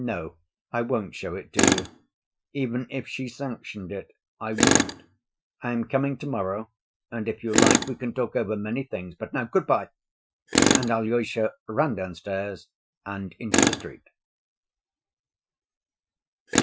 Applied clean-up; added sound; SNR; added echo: classical method Wiener filter.